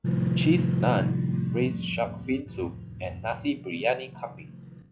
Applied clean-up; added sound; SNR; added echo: classical method log-MMSE.